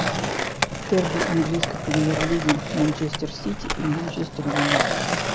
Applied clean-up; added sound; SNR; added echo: none; Skateboard; 1 dB; none.